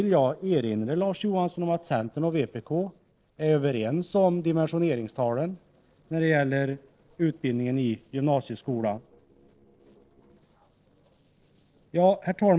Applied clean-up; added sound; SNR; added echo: neural separator model SepFormer DNS4.